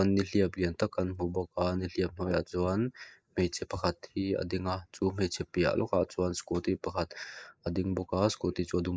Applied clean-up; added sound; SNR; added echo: neural mask model Resemble Enhance denoiser.